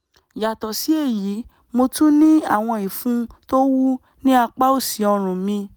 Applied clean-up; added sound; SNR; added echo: none; none; none; none.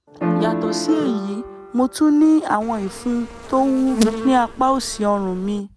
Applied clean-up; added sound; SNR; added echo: none; Piano + Insect; 6 dB; none.